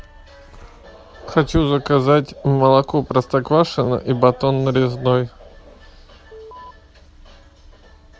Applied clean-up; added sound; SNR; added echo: none; Alarm; 18 dB; none.